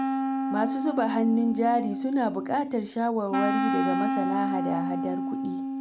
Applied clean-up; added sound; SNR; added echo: none; Wind instrument, woodwind instrument; 1 dB; none.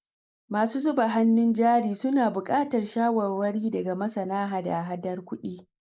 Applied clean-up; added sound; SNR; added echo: neural mask model Resemble Enhance denoiser.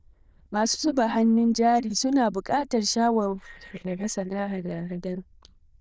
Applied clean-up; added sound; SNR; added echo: neural diffusion model UNIVERSE++.